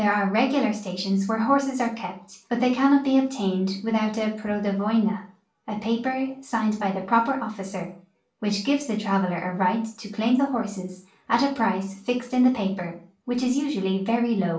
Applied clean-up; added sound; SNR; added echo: none; none; none; reverberation time 0.3 s.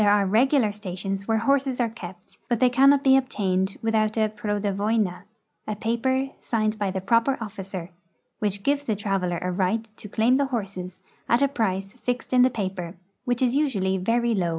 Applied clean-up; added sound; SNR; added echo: none; none; none; none.